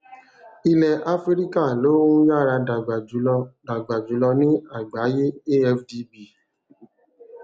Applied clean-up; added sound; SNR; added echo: none; none; none; none.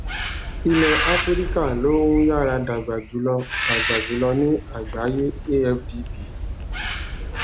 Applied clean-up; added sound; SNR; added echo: none; Bird; 4 dB; none.